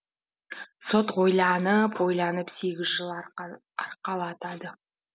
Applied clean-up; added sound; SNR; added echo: none; none; none; none.